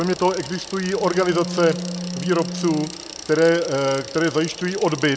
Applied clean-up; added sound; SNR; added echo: none; Wind instrument, woodwind instrument + Bicycle; 10 dB; none.